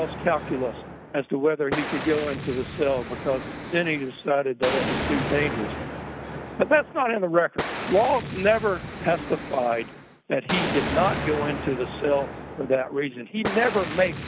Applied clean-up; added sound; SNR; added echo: none; Explosion; 7 dB; none.